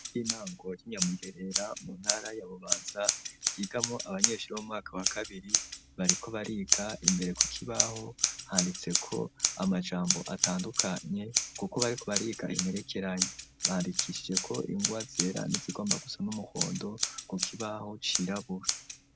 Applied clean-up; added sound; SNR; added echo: none; Scissors; -2 dB; none.